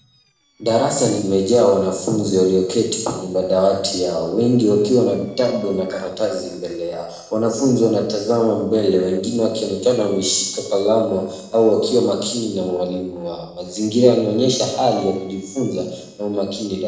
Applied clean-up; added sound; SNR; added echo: neural separator model SepFormer DNS4.